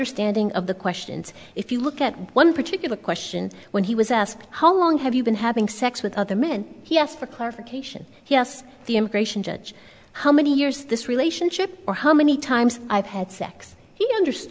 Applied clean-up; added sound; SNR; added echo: none; none; none; none.